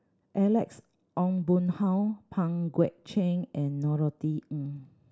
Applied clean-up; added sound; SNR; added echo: none; none; none; none.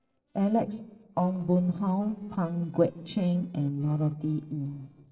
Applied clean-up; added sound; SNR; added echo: neural separator model SepFormer DNS4.